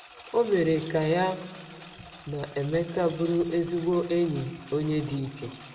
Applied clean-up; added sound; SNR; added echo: none; Engine; 20 dB; reverberation time 1.2 s.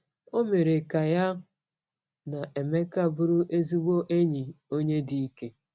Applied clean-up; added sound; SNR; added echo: none; none; none; none.